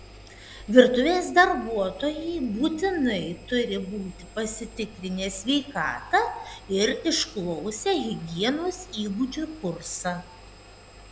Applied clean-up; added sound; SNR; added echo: none; Engine; 20 dB; none.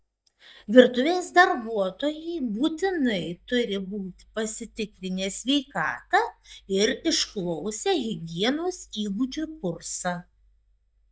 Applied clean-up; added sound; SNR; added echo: neural mask model DeepFilterNet 3.